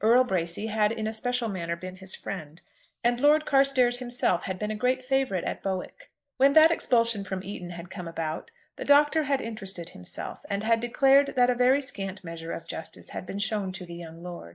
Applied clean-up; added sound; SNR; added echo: neural mask model Resemble Enhance denoiser.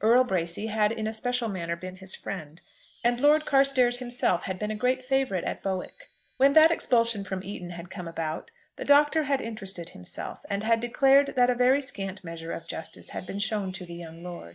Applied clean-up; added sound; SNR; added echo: none; Wind chime; 19 dB; none.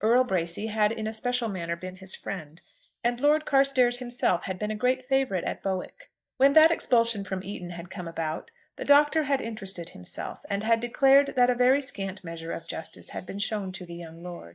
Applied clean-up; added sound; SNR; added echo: neural mask model DeepFilterNet 3.